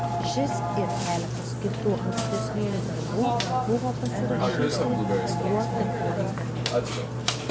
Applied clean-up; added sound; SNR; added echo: none; Burping, eructation; -4 dB; none.